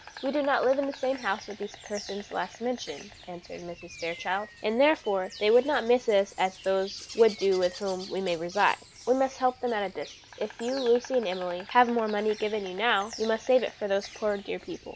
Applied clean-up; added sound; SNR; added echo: none; Insect; 18 dB; none.